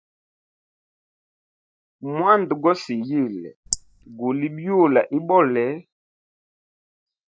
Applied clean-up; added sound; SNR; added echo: neural mask model DeepFilterNet 3.